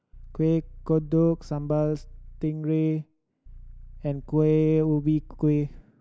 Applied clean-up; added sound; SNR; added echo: none; Idling / Car; 17 dB; none.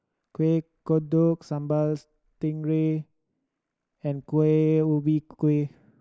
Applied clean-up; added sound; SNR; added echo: neural mask model Resemble Enhance denoiser.